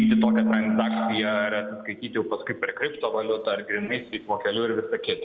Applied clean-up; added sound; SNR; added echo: none; Keyboard (musical); 1 dB; reverberation time 0.3 s.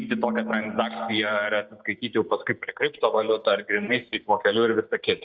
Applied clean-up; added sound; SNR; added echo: neural mask model DeepFilterNet 3.